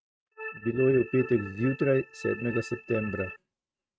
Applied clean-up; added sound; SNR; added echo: neural mask model RNNoise.